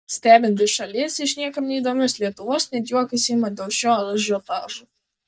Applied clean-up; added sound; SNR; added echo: neural mask model DeepFilterNet 3.